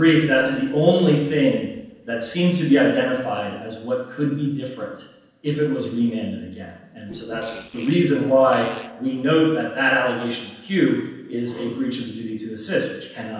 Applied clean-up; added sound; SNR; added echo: neural separator model SepFormer DNS4.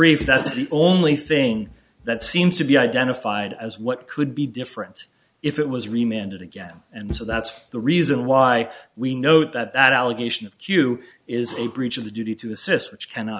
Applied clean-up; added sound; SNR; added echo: none; none; none; none.